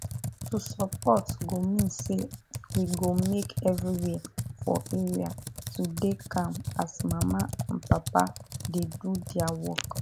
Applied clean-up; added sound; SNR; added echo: none; Computer keyboard; 4 dB; none.